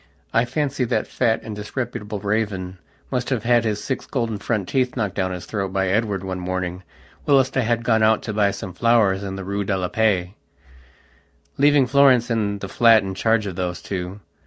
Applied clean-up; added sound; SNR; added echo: none; none; none; none.